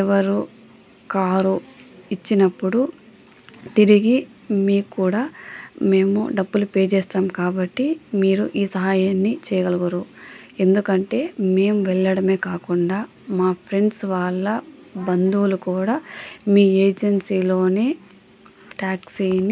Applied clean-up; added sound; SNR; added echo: none; none; none; none.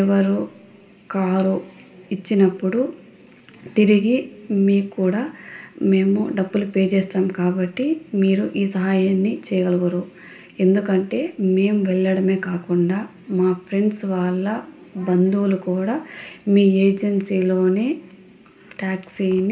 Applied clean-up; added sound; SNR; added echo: none; none; none; reverberation time 1.9 s.